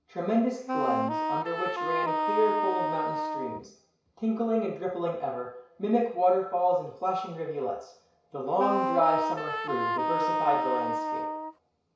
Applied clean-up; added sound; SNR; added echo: none; Wind instrument, woodwind instrument; 0 dB; reverberation time 0.6 s.